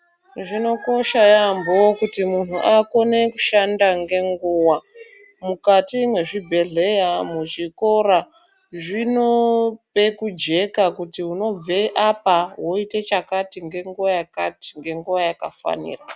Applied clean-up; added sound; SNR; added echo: none; none; none; none.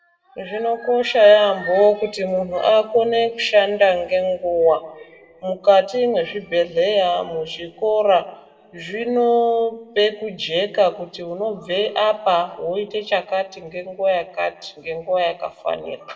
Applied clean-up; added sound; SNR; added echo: none; none; none; reverberation time 0.9 s.